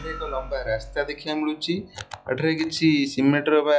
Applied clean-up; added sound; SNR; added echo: classical method log-MMSE.